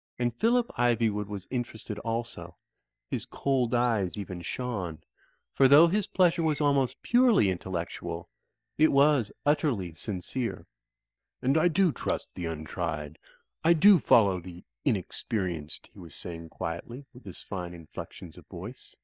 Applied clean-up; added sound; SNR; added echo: neural mask model DeepFilterNet 3.